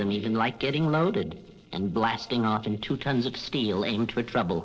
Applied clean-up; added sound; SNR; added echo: neural separator model SepFormer DNS4.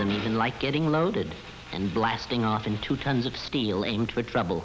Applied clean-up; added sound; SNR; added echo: none; none; none; none.